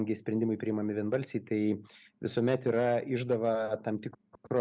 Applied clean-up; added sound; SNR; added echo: none; none; none; none.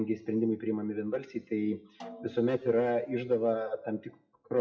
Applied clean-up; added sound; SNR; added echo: classical method WPE with log-MMSE.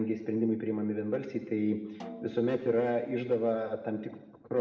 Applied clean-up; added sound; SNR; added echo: none; Snare drum; 19 dB; reverberation time 1.0 s.